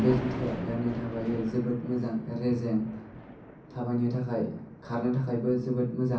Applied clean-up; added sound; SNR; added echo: none; Thunder; 12 dB; reverberation time 0.6 s.